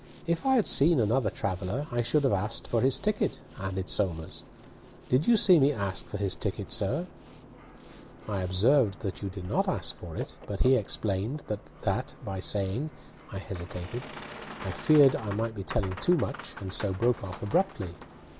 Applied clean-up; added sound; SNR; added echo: none; Boat, Water vehicle; 18 dB; none.